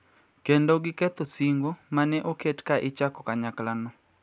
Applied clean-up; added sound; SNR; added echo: none; none; none; none.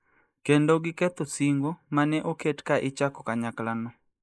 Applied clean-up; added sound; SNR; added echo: neural mask model Resemble Enhance denoiser.